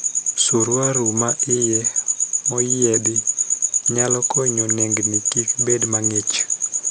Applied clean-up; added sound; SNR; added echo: none; none; none; none.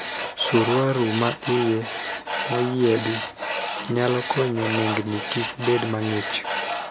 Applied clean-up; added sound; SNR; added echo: none; Tools; 10 dB; none.